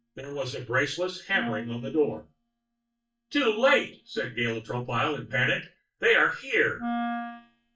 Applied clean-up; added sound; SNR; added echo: neural mask model DeepFilterNet 3.